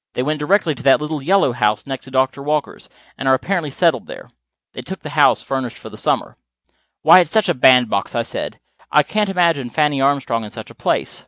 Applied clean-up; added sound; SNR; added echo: none; none; none; none.